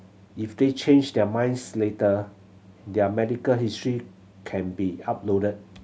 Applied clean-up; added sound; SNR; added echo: none; none; none; none.